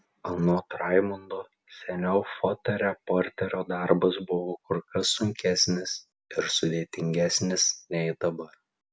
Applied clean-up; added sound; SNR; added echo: none; none; none; none.